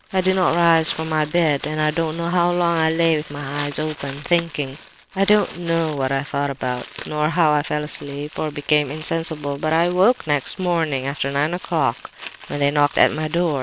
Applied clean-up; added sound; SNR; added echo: none; Crumpling, crinkling; 18 dB; none.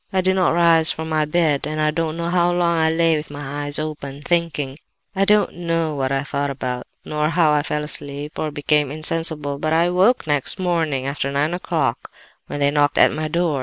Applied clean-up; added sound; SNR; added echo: none; none; none; none.